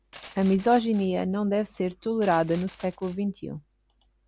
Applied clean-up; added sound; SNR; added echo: none; Glass; 20 dB; none.